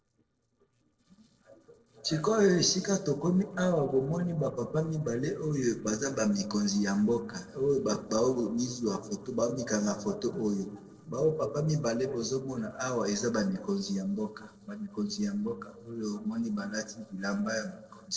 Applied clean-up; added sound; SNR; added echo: neural separator model SepFormer DNS4.